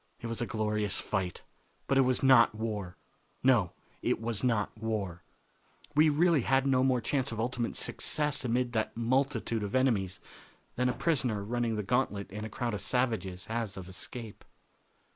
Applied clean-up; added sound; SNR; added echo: neural mask model Resemble Enhance denoiser.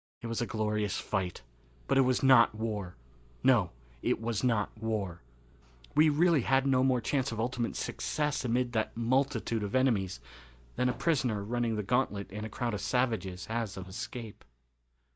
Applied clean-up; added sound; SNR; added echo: neural mask model DeepFilterNet 3.